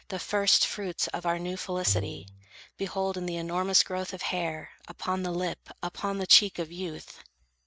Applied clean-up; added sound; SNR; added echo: neural mask model RNNoise.